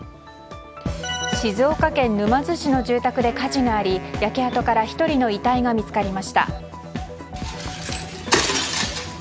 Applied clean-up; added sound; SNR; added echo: none; Wind instrument, woodwind instrument; 15 dB; none.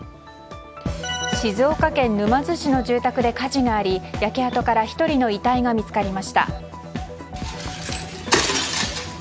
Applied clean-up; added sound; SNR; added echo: none; none; none; none.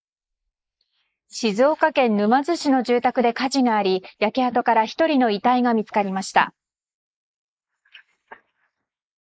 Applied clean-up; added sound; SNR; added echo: neural mask model Resemble Enhance denoiser.